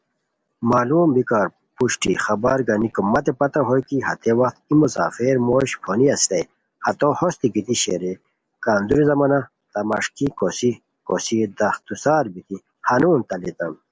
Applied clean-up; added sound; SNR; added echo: none; none; none; none.